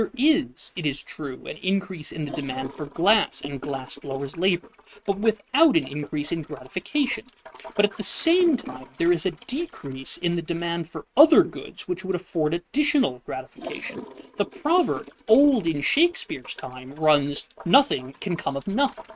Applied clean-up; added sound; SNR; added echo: neural mask model RNNoise.